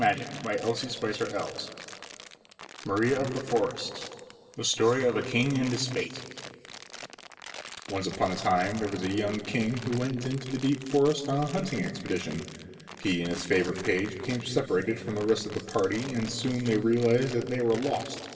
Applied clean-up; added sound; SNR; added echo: none; Crumpling, crinkling; 16 dB; reverberation time 2.4 s.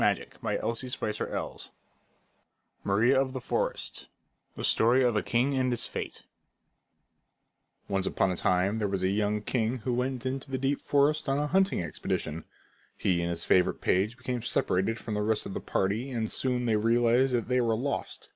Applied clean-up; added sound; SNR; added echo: none; none; none; none.